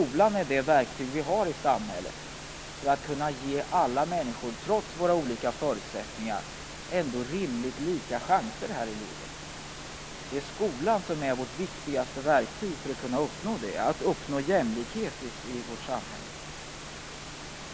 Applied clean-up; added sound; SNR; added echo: none; Water; 12 dB; none.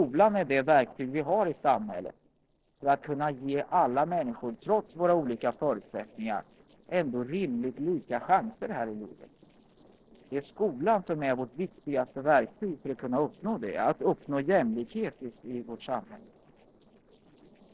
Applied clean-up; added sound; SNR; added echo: neural separator model SepFormer DNS4.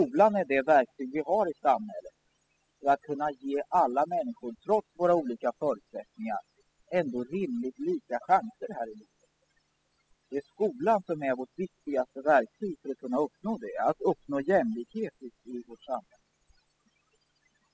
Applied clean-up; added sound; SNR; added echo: classical method spectral subtraction.